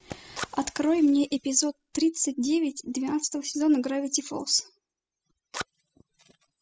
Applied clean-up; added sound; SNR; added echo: classical method spectral subtraction.